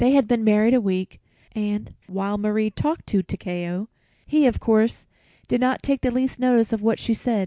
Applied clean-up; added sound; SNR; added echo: none; none; none; none.